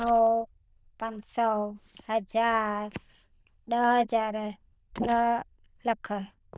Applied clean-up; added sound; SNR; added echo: neural diffusion model UNIVERSE++.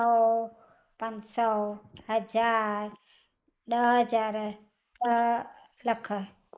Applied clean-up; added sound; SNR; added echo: neural mask model Resemble Enhance denoiser.